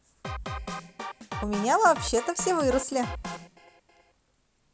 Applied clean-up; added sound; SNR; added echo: none; Drum kit; 8 dB; none.